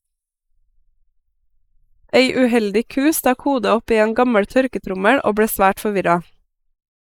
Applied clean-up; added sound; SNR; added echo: neural mask model Resemble Enhance denoiser.